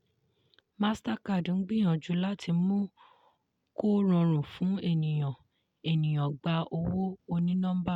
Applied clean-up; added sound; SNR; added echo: none; none; none; none.